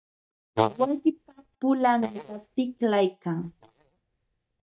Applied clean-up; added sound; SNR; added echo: neural mask model DeepFilterNet 3.